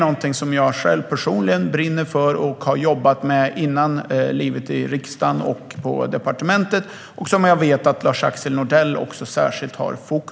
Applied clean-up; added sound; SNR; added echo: none; none; none; none.